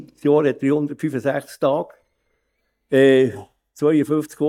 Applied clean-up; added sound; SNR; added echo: neural mask model DeepFilterNet 3.